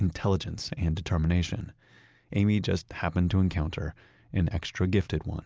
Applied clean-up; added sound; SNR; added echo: none; none; none; none.